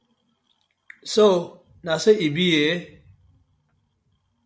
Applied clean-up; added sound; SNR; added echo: none; none; none; none.